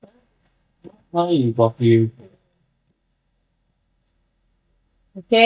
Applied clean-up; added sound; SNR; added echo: neural mask model DeepFilterNet 3.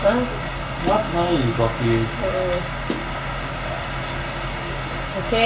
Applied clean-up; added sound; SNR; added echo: none; Snare drum; 9 dB; reverberation time 0.3 s.